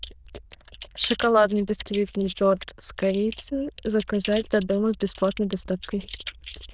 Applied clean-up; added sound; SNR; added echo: neural diffusion model UNIVERSE++.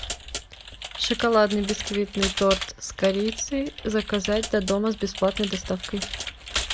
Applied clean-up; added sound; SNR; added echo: none; Computer keyboard; 8 dB; none.